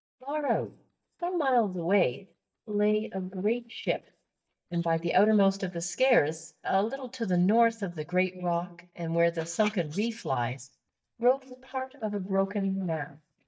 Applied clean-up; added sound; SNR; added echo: neural mask model DeepFilterNet 3.